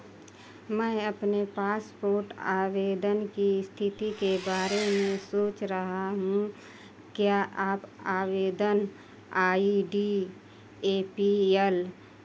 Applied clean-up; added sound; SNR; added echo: none; Engine; 11 dB; none.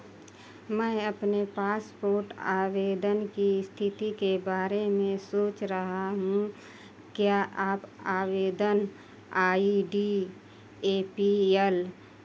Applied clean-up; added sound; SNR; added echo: none; none; none; none.